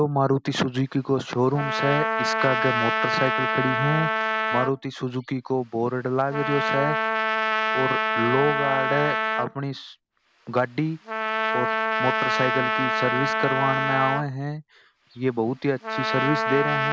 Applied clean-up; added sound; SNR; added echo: none; Trumpet; 0 dB; none.